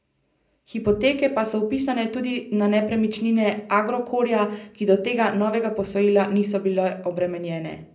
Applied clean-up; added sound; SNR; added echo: none; none; none; reverberation time 0.5 s.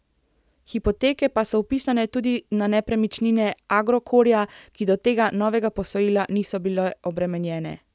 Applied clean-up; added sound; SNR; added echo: none; none; none; none.